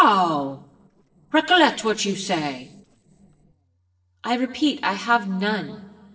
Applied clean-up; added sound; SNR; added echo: neural separator model SepFormer DNS4.